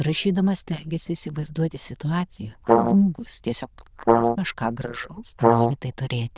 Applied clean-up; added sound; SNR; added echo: neural diffusion model UNIVERSE++.